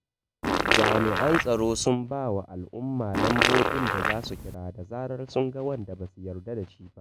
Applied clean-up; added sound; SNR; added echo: none; Fart; -3 dB; none.